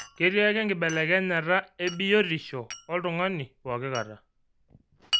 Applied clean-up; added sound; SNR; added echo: none; Glass; 12 dB; none.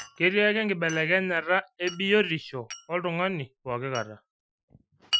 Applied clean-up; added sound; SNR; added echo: classical method Wiener filter.